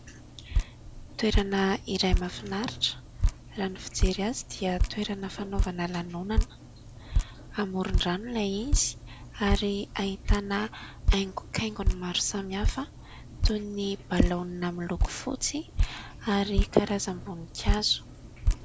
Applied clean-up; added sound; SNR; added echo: none; Drip; -1 dB; none.